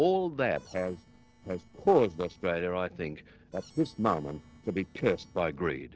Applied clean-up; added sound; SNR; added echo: neural separator model SepFormer DNS4.